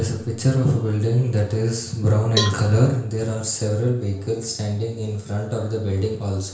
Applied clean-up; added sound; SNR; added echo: none; Cowbell; 10 dB; reverberation time 0.5 s.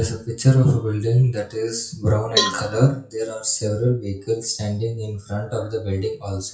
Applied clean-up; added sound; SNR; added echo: classical method WPE with log-MMSE.